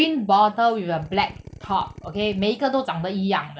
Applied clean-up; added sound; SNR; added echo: none; Drill; 18 dB; none.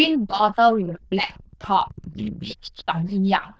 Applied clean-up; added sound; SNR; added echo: neural diffusion model UNIVERSE++.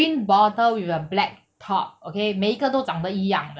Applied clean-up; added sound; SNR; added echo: none; none; none; none.